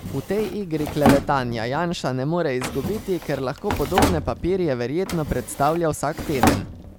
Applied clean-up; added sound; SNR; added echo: none; Drawer open or close; 3 dB; none.